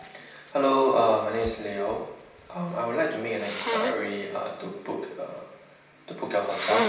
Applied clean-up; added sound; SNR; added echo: none; Sneeze; 8 dB; reverberation time 0.9 s.